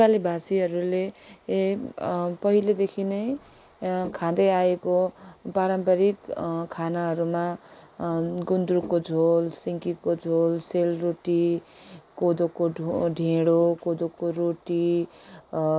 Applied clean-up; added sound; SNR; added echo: neural mask model Resemble Enhance denoiser.